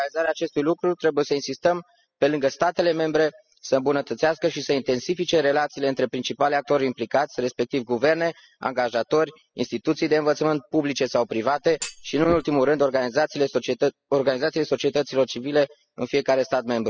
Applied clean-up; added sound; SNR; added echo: classical method spectral subtraction.